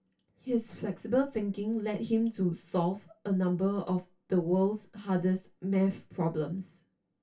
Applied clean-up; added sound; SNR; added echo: none; none; none; reverberation time 0.2 s.